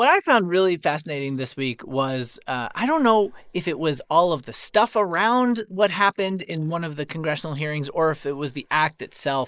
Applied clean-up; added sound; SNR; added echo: neural mask model Resemble Enhance denoiser.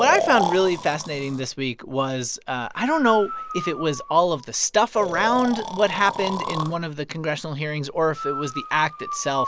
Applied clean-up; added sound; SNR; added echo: none; Breathing; 8 dB; none.